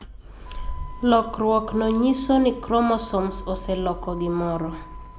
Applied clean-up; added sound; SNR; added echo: none; Motor vehicle (road); 13 dB; none.